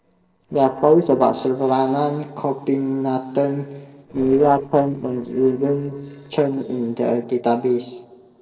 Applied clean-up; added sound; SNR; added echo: neural separator model SepFormer DNS4.